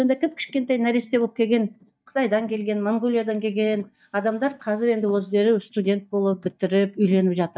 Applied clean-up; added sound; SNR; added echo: neural mask model DeepFilterNet 3.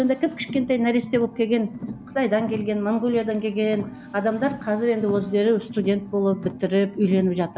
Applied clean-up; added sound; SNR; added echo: none; Car; 13 dB; none.